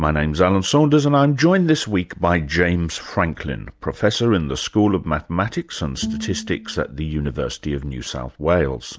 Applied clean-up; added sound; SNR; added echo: none; Bowed string instrument; 13 dB; none.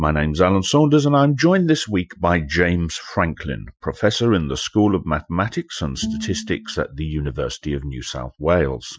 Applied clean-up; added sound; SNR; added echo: classical method Wiener filter.